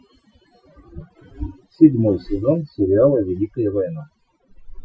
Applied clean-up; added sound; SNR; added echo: classical method Wiener filter.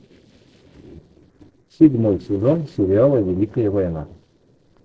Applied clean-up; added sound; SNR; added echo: neural separator model SepFormer DNS4.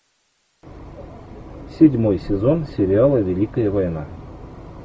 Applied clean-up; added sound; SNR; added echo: none; none; none; none.